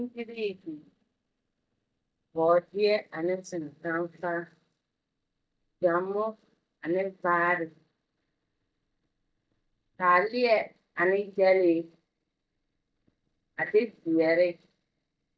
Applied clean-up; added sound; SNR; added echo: neural mask model DeepFilterNet 3.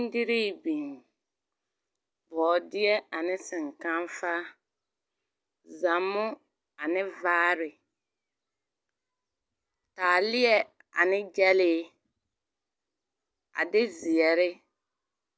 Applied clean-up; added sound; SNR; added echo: none; none; none; none.